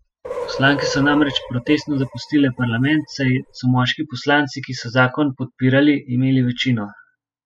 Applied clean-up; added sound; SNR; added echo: classical method spectral subtraction.